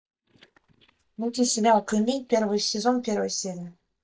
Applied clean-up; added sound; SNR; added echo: neural mask model DeepFilterNet 3.